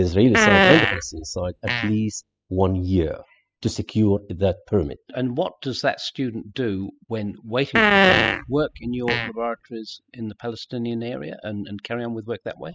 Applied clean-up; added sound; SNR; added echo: classical method spectral subtraction.